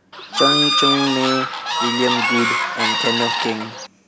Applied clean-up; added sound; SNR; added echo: none; Bird / Fowl; -3 dB; none.